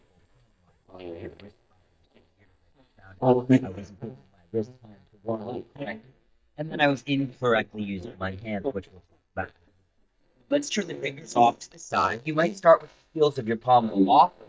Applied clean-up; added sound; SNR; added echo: neural mask model DeepFilterNet 3.